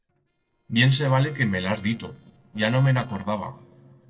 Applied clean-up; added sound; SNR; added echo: neural separator model SepFormer DNS4.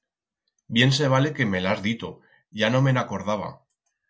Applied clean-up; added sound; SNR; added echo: none; none; none; none.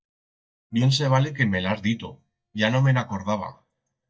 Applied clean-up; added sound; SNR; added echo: neural mask model DeepFilterNet 3.